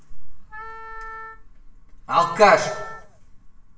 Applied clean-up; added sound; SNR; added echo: none; Wind instrument, woodwind instrument; 16 dB; reverberation time 0.8 s.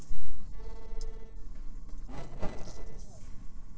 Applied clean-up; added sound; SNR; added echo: neural separator model SepFormer DNS4.